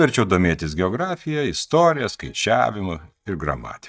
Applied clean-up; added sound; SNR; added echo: neural mask model DeepFilterNet 3.